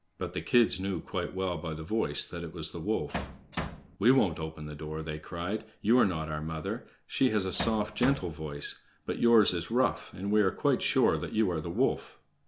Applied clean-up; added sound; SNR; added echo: none; Bass drum; 7 dB; none.